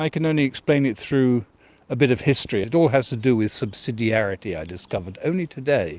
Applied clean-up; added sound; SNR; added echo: none; none; none; none.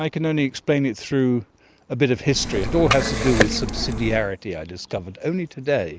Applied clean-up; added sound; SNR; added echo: none; Liquid; 2 dB; none.